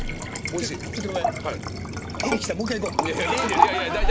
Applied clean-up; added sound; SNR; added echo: none; Liquid; -1 dB; none.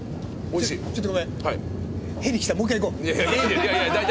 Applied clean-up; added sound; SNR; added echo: none; none; none; none.